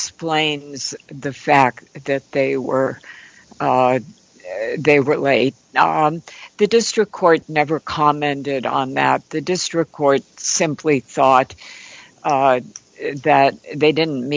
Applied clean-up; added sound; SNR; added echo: none; none; none; none.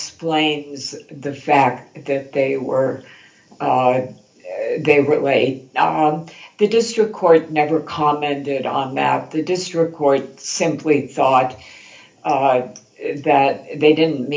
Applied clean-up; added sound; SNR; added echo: none; none; none; reverberation time 0.3 s.